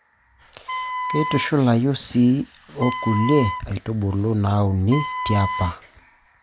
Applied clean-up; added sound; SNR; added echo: none; Wind instrument, woodwind instrument; 8 dB; none.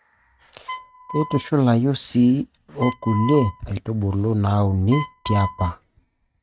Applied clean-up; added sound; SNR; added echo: neural mask model RNNoise.